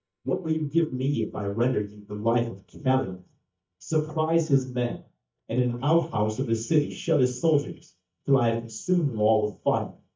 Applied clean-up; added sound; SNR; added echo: neural mask model DeepFilterNet 3.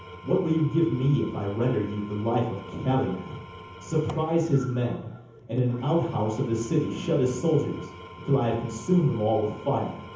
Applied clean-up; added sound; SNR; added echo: none; Engine / Tools; 17 dB; reverberation time 0.7 s.